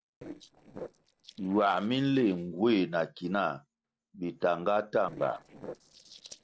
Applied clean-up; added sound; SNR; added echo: neural separator model SepFormer DNS4.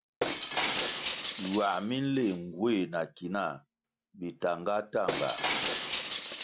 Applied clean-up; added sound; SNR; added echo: none; Shatter; 0 dB; none.